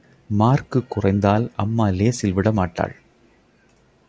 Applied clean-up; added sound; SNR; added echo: none; none; none; none.